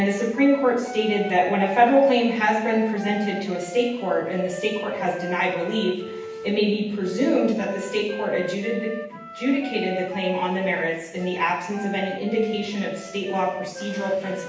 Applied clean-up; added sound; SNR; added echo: none; Wind instrument, woodwind instrument; 13 dB; reverberation time 0.9 s.